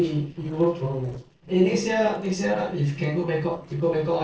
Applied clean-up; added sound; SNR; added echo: neural separator model SepFormer DNS4.